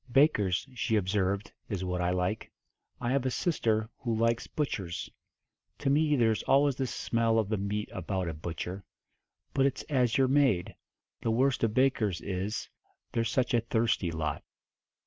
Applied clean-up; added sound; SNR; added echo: none; none; none; none.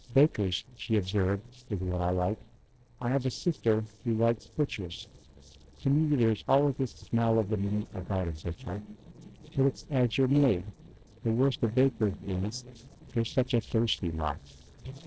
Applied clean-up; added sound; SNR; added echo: neural separator model SepFormer DNS4.